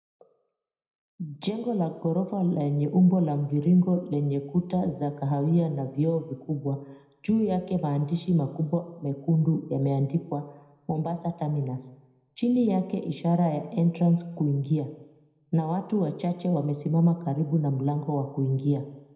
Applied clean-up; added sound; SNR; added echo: none; none; none; reverberation time 0.8 s.